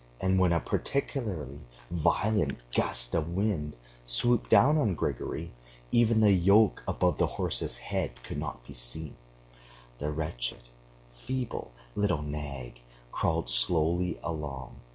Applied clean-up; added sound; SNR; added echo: none; none; none; none.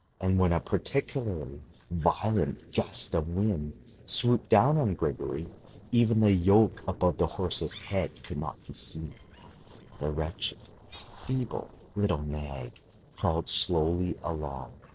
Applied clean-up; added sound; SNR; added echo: neural separator model SepFormer DNS4.